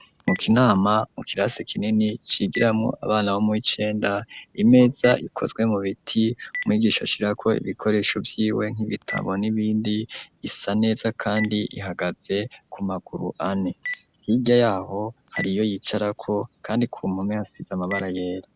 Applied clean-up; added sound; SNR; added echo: none; Telephone; 17 dB; none.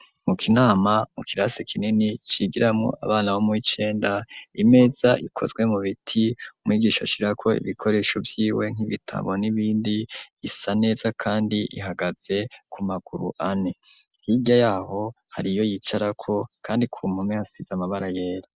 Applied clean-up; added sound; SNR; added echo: none; none; none; none.